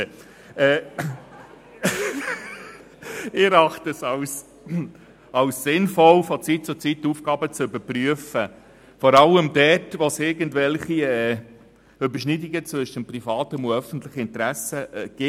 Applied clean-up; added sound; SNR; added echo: none; none; none; none.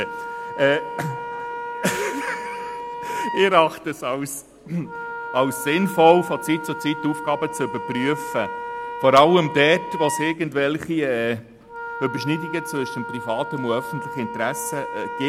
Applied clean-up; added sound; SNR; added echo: none; Wind instrument, woodwind instrument; 9 dB; none.